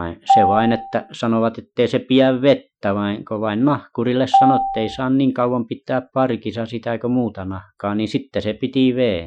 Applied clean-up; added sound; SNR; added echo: classical method Wiener filter.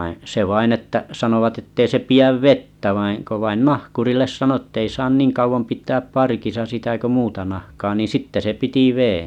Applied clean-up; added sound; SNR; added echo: none; none; none; none.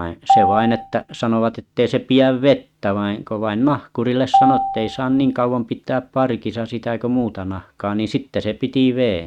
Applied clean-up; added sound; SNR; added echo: neural mask model RNNoise.